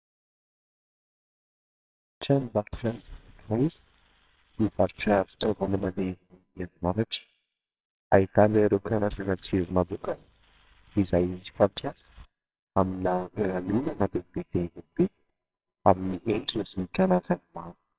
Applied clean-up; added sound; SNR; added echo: neural separator model SepFormer WHAMR!.